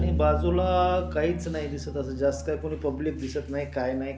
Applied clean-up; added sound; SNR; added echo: none; Bowed string instrument; 5 dB; none.